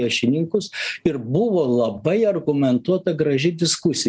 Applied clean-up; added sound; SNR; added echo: none; none; none; none.